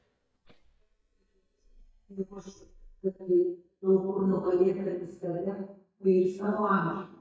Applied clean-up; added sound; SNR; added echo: neural mask model DeepFilterNet 3.